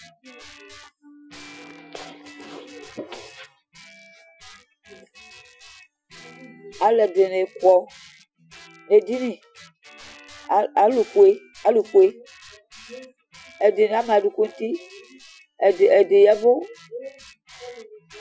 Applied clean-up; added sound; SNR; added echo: classical method Wiener filter.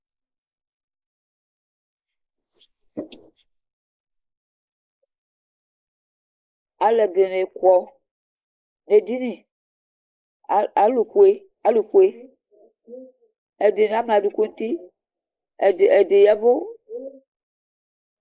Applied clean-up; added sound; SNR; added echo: neural mask model Resemble Enhance denoiser.